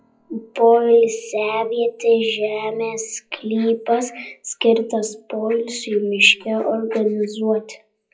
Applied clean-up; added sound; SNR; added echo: classical method WPE with log-MMSE.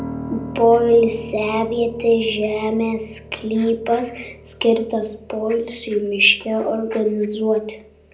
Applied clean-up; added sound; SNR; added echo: none; Piano; 16 dB; reverberation time 0.4 s.